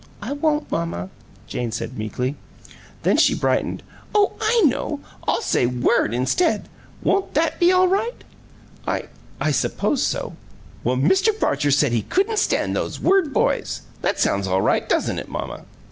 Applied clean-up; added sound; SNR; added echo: none; none; none; none.